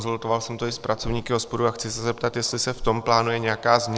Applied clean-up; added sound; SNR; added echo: neural separator model SepFormer DNS4.